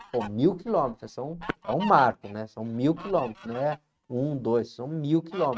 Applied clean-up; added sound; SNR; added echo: neural mask model RNNoise.